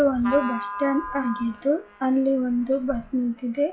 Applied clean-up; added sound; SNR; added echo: classical method log-MMSE.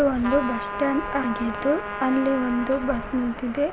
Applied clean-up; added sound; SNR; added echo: none; Trumpet; 9 dB; none.